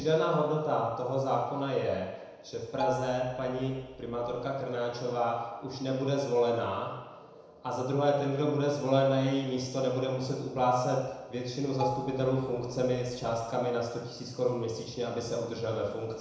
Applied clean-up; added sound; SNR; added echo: none; Marimba, xylophone; 10 dB; reverberation time 1.0 s.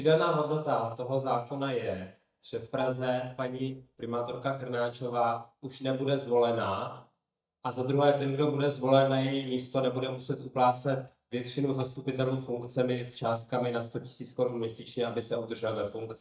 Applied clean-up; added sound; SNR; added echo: neural mask model DeepFilterNet 3.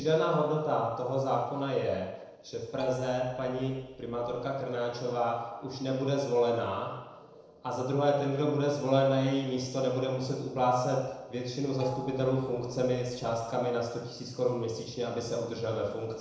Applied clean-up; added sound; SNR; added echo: neural separator model SepFormer DNS4.